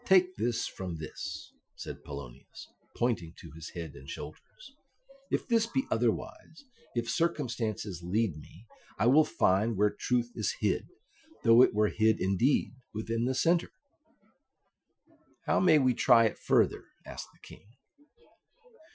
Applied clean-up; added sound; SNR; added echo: classical method Wiener filter.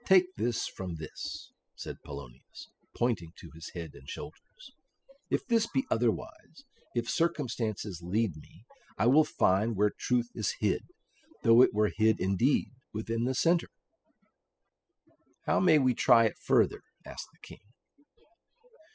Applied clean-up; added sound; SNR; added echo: classical method spectral subtraction.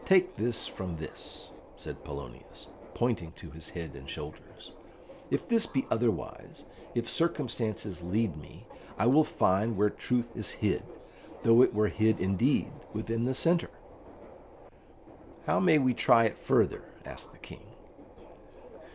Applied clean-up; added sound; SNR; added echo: none; Subway, metro, underground; 19 dB; none.